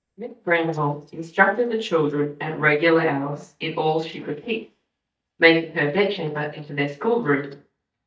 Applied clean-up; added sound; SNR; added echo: neural mask model DeepFilterNet 3.